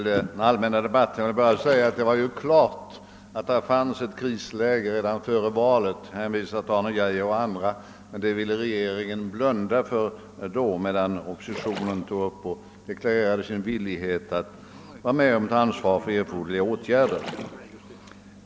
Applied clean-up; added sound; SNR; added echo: none; Splash, splatter; 14 dB; none.